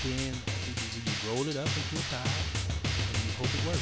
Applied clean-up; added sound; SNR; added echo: none; Drum; -5 dB; none.